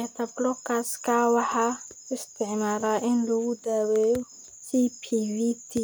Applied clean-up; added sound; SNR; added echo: none; none; none; none.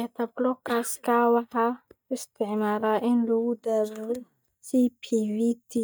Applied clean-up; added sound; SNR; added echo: neural mask model DeepFilterNet 3.